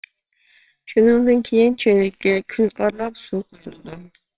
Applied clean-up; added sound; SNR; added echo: neural separator model SepFormer WHAMR!.